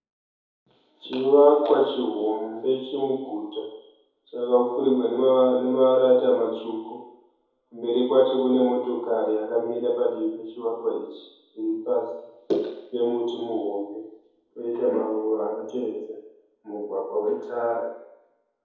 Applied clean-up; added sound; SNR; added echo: none; none; none; reverberation time 1.9 s.